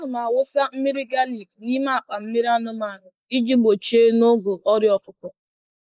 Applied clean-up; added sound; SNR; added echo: neural mask model Resemble Enhance denoiser.